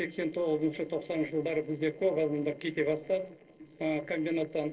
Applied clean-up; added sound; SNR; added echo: neural separator model SepFormer DNS4.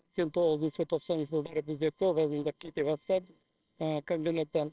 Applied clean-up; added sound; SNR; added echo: neural separator model SepFormer WHAMR!.